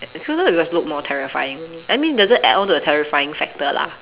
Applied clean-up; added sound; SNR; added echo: none; none; none; none.